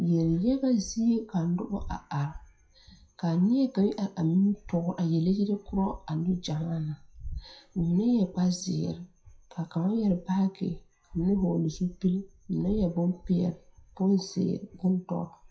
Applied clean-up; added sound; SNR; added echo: classical method WPE with log-MMSE.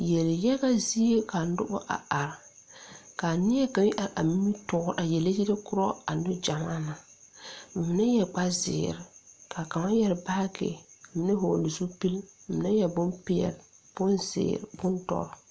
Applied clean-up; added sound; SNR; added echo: none; none; none; none.